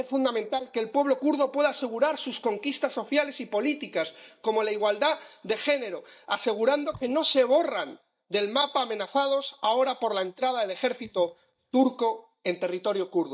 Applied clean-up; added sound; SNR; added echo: neural mask model DeepFilterNet 3.